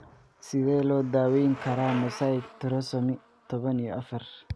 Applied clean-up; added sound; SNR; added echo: none; Bicycle; 17 dB; none.